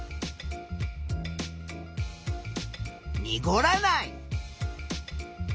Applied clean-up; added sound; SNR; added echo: none; none; none; none.